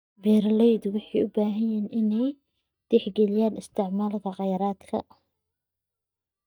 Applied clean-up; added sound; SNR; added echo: neural mask model DeepFilterNet 3.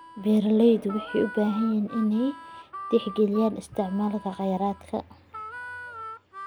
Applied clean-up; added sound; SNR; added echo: none; Harmonica; 15 dB; none.